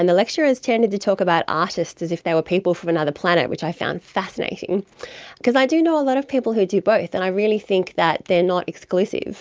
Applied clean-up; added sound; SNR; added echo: none; none; none; none.